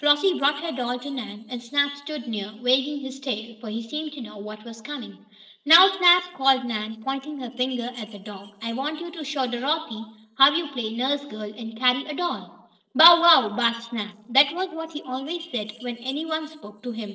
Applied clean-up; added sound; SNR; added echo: neural separator model SepFormer DNS4.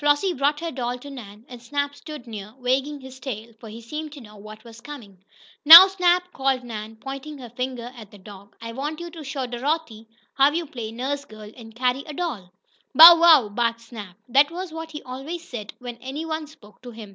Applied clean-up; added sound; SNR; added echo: none; none; none; none.